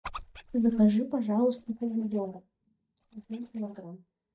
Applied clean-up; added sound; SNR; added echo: neural mask model DeepFilterNet 3.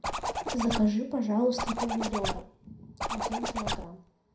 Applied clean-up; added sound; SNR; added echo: none; Zipper (clothing); 3 dB; reverberation time 0.4 s.